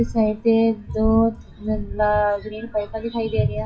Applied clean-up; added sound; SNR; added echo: classical method WPE with log-MMSE.